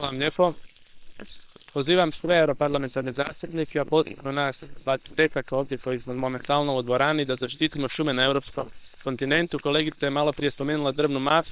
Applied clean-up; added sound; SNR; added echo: neural separator model SepFormer WHAM!.